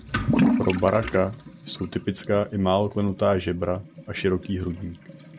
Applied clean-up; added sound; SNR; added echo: none; Toilet flush / Liquid; 4 dB; none.